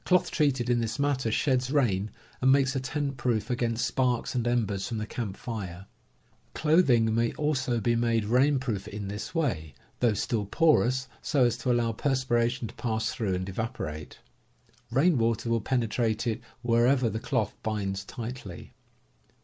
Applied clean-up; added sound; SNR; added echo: none; none; none; none.